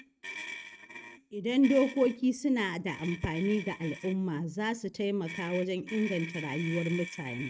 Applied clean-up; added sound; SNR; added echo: neural mask model RNNoise.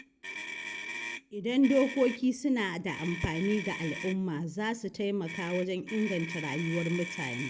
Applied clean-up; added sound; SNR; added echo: none; Motor vehicle (road); 10 dB; none.